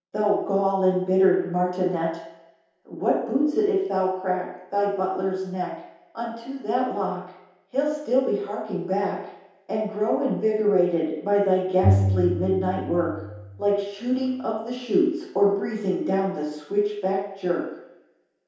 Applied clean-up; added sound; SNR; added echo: none; Bowed string instrument; 2 dB; reverberation time 0.8 s.